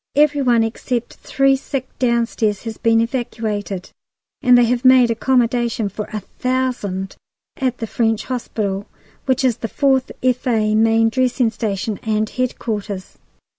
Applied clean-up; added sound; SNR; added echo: none; none; none; none.